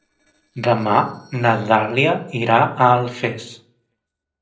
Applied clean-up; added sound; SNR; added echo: neural separator model SepFormer DNS4.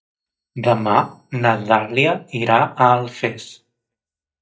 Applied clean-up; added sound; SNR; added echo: neural mask model DeepFilterNet 3.